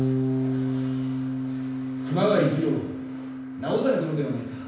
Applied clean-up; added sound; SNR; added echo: none; Bass guitar; 1 dB; reverberation time 0.9 s.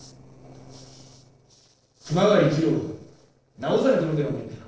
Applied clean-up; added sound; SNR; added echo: neural separator model SepFormer DNS4.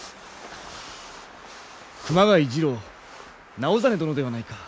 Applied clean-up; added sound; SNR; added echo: none; none; none; none.